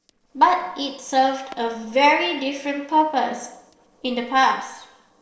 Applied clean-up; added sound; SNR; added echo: neural separator model SepFormer DNS4.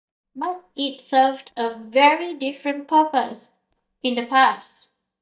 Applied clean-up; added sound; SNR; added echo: neural mask model DeepFilterNet 3.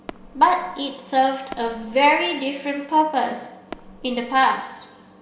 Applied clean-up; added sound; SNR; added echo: none; Fireworks; 20 dB; reverberation time 1.5 s.